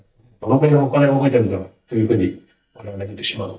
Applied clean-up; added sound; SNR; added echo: neural mask model DeepFilterNet 3.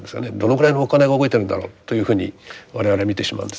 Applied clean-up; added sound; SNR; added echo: none; none; none; none.